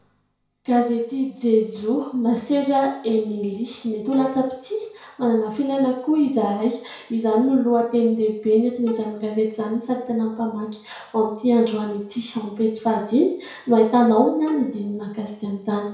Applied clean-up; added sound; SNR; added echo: none; Bowed string instrument; 19 dB; reverberation time 0.6 s.